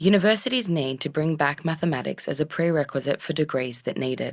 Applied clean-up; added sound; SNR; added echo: none; none; none; none.